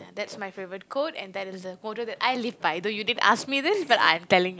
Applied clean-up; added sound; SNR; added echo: none; none; none; none.